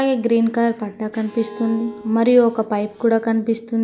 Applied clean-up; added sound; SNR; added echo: none; Bowed string instrument; 19 dB; none.